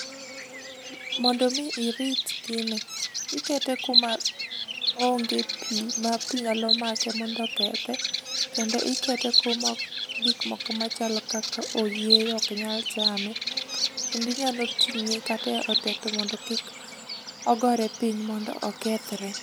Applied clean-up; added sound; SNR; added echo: none; Bird vocalization, bird call, bird song; 0 dB; none.